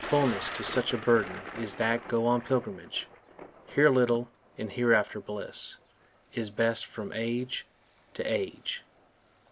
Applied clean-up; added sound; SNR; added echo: none; Thunder; 15 dB; none.